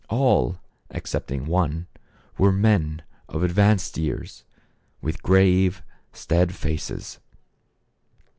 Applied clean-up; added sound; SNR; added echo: none; none; none; none.